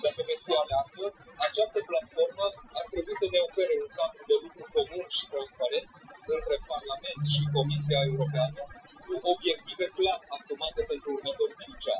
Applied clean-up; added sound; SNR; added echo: classical method Wiener filter.